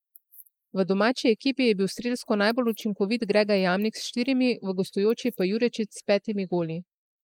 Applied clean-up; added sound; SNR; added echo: neural mask model Resemble Enhance denoiser.